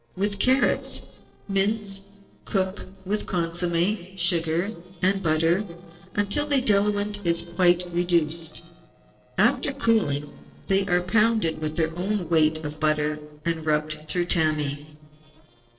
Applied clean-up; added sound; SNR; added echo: neural separator model SepFormer DNS4.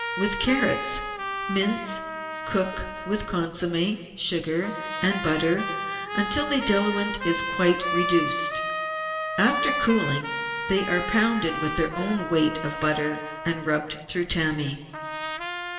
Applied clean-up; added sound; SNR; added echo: none; Trumpet; 6 dB; reverberation time 1.8 s.